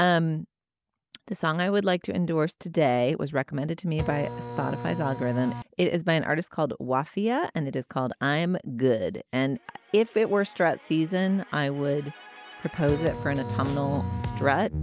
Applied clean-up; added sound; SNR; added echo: none; Printer; 8 dB; none.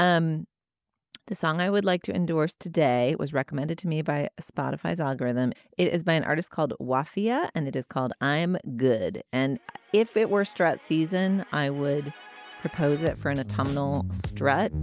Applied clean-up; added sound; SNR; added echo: none; none; none; none.